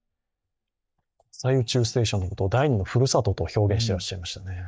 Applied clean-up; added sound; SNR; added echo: neural mask model DeepFilterNet 3.